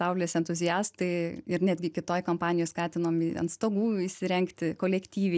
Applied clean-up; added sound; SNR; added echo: none; none; none; none.